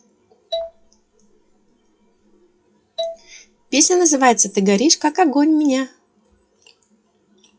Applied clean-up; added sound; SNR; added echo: classical method WPE with log-MMSE.